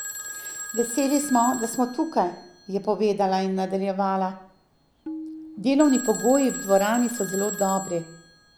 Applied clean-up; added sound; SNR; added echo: none; Telephone + Tabla; 12 dB; none.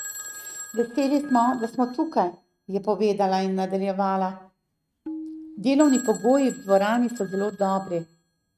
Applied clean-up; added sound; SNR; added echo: neural mask model RNNoise.